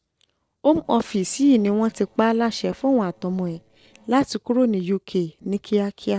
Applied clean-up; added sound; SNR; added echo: neural separator model SepFormer DNS4.